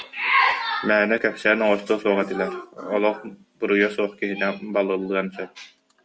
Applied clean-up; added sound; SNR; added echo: none; none; none; none.